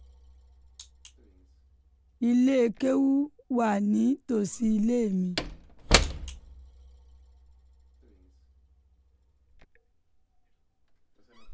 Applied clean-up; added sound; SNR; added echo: none; Slam / Wood; 7 dB; none.